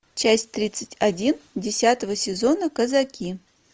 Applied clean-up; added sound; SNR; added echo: none; none; none; none.